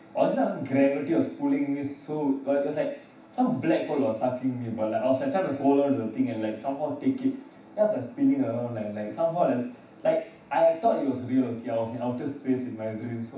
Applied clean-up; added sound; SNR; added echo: none; none; none; reverberation time 0.7 s.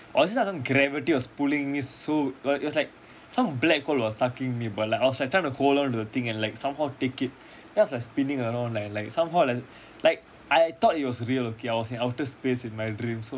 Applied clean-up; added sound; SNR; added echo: none; none; none; none.